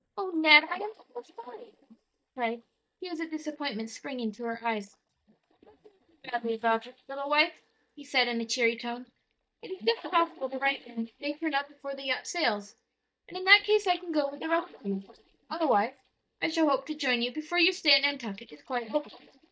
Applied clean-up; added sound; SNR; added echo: neural mask model DeepFilterNet 3.